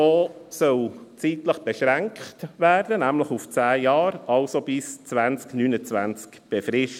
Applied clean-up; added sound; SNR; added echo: none; none; none; none.